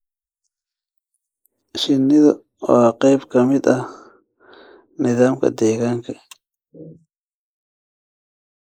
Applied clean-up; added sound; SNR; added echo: neural mask model Resemble Enhance denoiser.